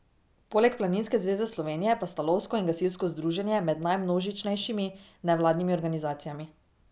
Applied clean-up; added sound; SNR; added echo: none; none; none; none.